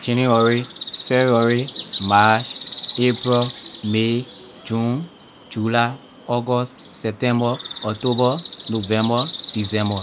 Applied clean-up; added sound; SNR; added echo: none; Bird; 14 dB; none.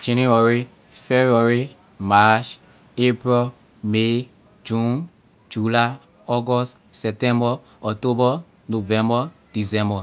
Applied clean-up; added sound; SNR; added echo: none; none; none; none.